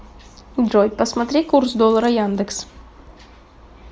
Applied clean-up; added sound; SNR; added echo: none; none; none; none.